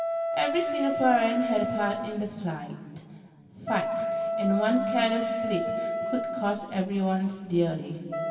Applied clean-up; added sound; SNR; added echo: none; Wind instrument, woodwind instrument; 3 dB; reverberation time 2.4 s.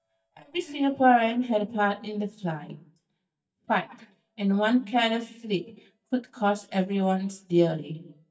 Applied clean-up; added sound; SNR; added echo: neural mask model DeepFilterNet 3.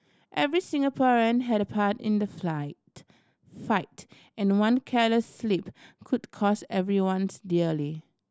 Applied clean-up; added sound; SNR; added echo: none; none; none; none.